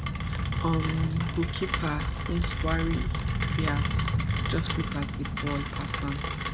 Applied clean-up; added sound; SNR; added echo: none; Rain; -4 dB; none.